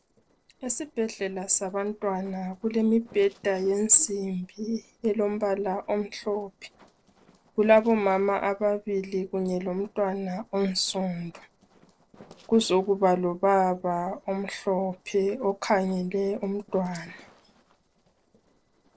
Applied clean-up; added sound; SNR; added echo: neural separator model SepFormer DNS4.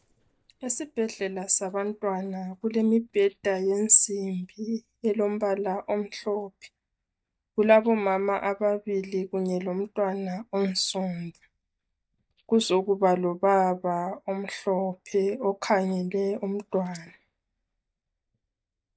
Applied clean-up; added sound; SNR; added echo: neural mask model DeepFilterNet 3.